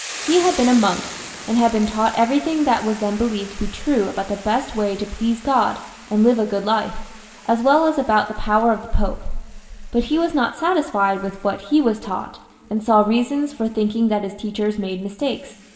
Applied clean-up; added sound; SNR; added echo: none; Boiling / Hiss; 18 dB; reverberation time 2.9 s.